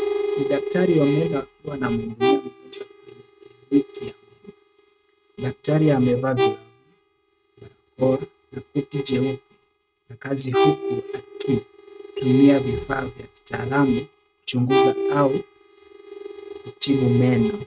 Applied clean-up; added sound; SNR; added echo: neural mask model RNNoise.